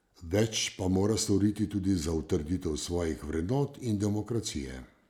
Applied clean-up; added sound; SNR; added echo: none; none; none; none.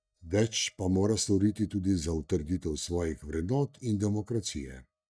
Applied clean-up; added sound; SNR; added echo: neural mask model DeepFilterNet 3.